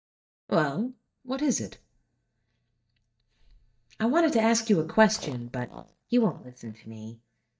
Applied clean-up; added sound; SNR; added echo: neural mask model DeepFilterNet 3.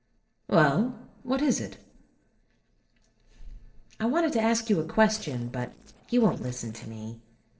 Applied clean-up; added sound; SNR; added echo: neural separator model SepFormer DNS4.